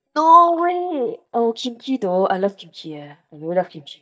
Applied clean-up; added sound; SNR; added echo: neural mask model DeepFilterNet 3.